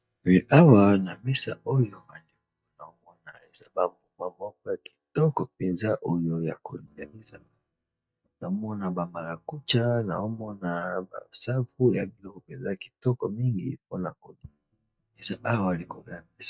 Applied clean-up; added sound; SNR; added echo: neural mask model DeepFilterNet 3.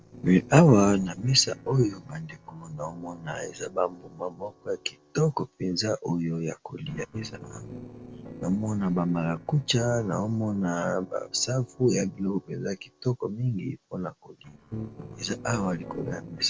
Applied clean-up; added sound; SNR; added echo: neural separator model SepFormer DNS4.